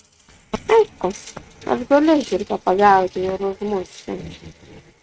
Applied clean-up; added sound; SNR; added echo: neural mask model RNNoise.